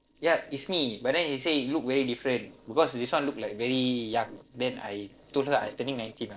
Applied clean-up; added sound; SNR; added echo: neural separator model SepFormer DNS4.